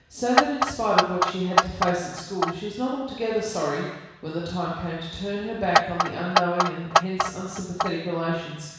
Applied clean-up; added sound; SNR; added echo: none; Clock; -3 dB; reverberation time 1.1 s.